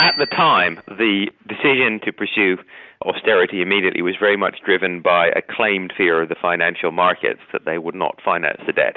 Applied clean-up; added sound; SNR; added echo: none; Bicycle bell; 16 dB; none.